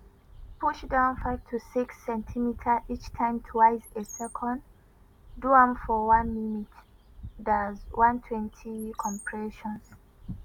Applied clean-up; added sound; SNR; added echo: none; Bird; 16 dB; none.